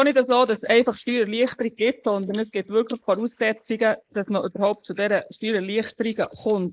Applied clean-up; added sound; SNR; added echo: neural mask model Resemble Enhance denoiser.